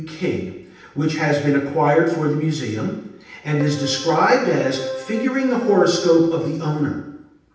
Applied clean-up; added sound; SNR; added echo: none; Keyboard (musical); 12 dB; reverberation time 0.9 s.